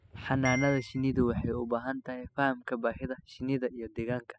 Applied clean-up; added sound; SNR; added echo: classical method spectral subtraction.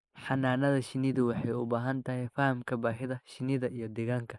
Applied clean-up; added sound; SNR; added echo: neural mask model Resemble Enhance denoiser.